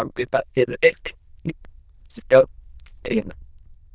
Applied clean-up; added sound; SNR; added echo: neural diffusion model UNIVERSE++.